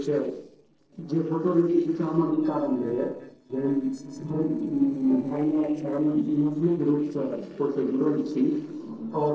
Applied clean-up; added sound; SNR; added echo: neural separator model SepFormer DNS4.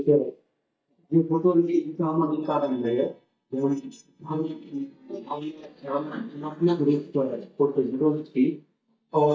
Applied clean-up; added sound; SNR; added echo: neural mask model DeepFilterNet 3.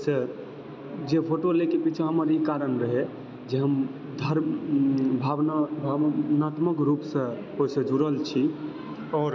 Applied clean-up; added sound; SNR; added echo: none; none; none; none.